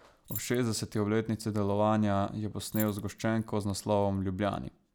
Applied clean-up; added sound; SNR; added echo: none; Keys jangling; 18 dB; none.